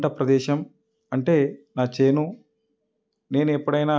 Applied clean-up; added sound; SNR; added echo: none; none; none; none.